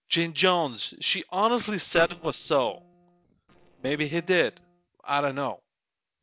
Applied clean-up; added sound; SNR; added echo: neural separator model SepFormer DNS4.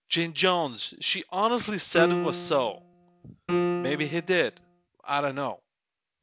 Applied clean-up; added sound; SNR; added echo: none; Piano; 2 dB; none.